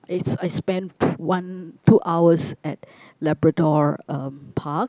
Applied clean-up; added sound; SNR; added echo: none; none; none; none.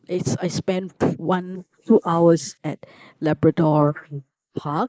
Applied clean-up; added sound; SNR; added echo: neural mask model Resemble Enhance denoiser.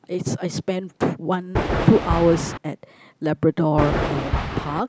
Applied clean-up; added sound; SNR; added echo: none; Thunder; 1 dB; none.